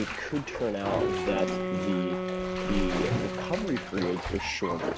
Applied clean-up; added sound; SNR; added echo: none; Bathtub (filling or washing) + Wind instrument, woodwind instrument; 0 dB; none.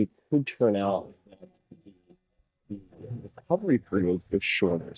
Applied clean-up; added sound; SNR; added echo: neural mask model DeepFilterNet 3.